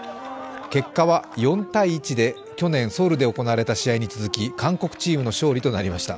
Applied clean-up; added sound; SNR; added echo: none; Wind instrument, woodwind instrument; 18 dB; none.